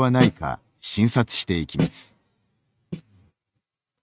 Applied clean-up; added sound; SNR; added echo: neural mask model RNNoise.